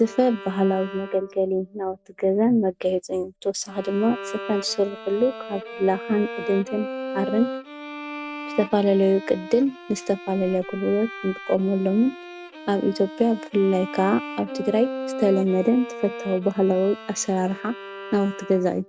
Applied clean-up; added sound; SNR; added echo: none; Bowed string instrument; 12 dB; none.